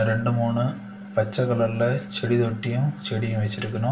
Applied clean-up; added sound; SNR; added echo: none; none; none; reverberation time 0.4 s.